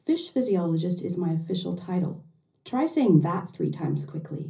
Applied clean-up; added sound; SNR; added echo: none; none; none; reverberation time 0.5 s.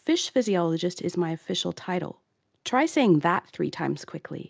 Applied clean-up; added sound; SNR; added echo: none; none; none; none.